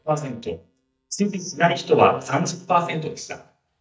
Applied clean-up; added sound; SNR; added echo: neural mask model DeepFilterNet 3.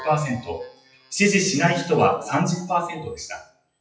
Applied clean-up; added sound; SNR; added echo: classical method WPE with log-MMSE.